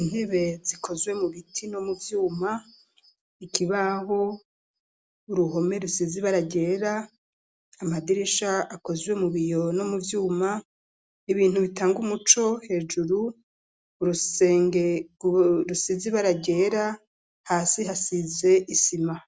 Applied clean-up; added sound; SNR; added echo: none; none; none; none.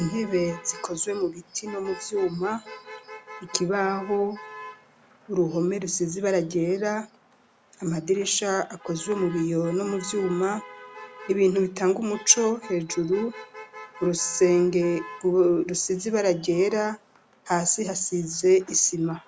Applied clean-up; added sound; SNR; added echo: none; Motor vehicle (road); 20 dB; none.